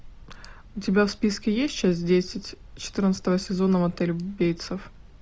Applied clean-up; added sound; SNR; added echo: none; Tick; 19 dB; none.